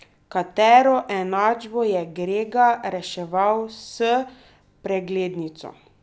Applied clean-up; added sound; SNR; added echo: none; none; none; none.